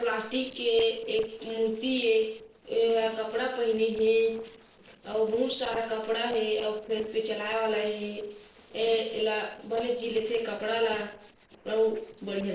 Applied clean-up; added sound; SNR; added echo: neural separator model SepFormer DNS4.